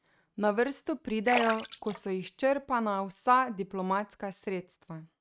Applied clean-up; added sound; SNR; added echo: neural mask model RNNoise.